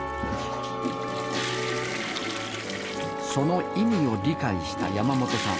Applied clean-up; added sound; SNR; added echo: none; Toilet flush / Water + Wind instrument, woodwind instrument; 4 dB; none.